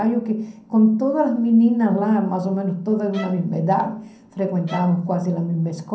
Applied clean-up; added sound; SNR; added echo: none; Bowed string instrument; 19 dB; reverberation time 0.6 s.